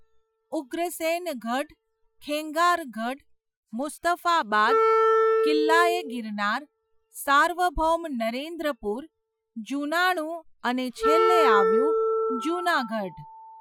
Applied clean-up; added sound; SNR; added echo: classical method Wiener filter.